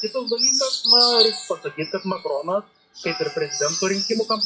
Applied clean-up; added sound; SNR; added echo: classical method WPE with log-MMSE.